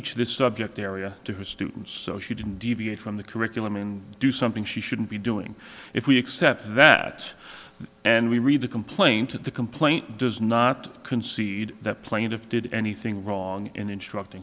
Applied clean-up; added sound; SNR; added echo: none; none; none; none.